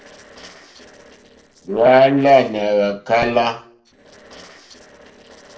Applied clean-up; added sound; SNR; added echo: neural separator model SepFormer DNS4.